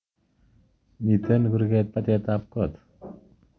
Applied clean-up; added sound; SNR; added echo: none; Bowed string instrument; 19 dB; none.